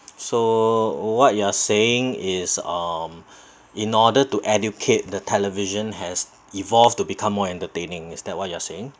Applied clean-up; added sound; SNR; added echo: none; none; none; none.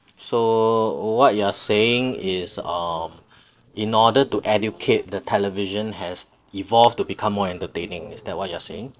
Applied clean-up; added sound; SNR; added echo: neural separator model SepFormer DNS4.